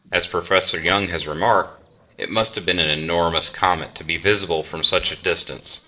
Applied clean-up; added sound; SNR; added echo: neural separator model SepFormer DNS4.